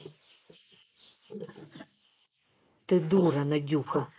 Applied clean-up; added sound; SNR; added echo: neural mask model Resemble Enhance denoiser.